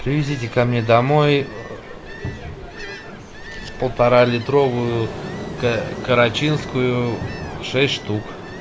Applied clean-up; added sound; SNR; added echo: none; Ocean + Cupboard open or close; 11 dB; none.